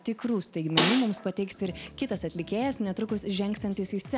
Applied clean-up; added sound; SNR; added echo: none; Snare drum; -1 dB; none.